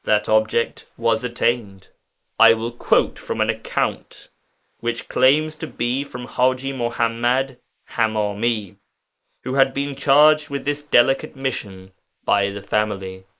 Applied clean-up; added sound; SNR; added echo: neural mask model Resemble Enhance denoiser.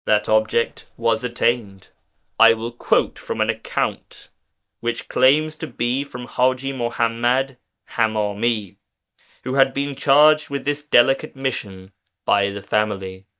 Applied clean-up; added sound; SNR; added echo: neural mask model DeepFilterNet 3.